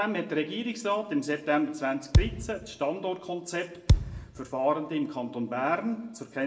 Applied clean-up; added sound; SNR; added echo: none; Thump, thud; -3 dB; reverberation time 0.5 s.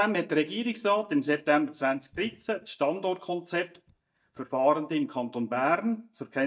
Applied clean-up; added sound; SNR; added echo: neural mask model DeepFilterNet 3.